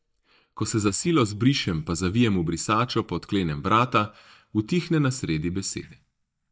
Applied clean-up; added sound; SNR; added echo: neural mask model DeepFilterNet 3.